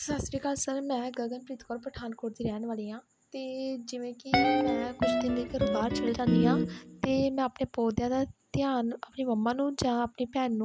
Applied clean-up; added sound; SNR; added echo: none; Guitar; -2 dB; none.